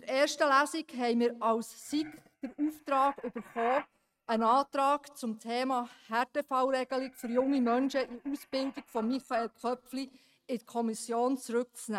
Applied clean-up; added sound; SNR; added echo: neural mask model RNNoise.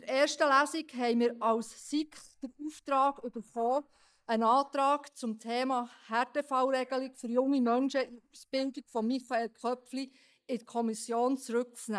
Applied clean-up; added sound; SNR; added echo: neural mask model DeepFilterNet 3.